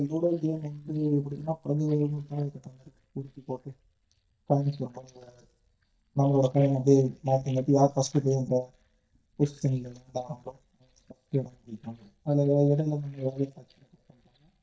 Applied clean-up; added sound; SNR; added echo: neural mask model DeepFilterNet 3.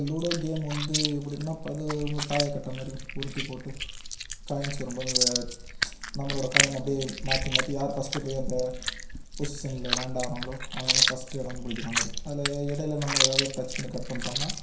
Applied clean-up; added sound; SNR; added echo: none; Chewing, mastication; -2 dB; reverberation time 0.7 s.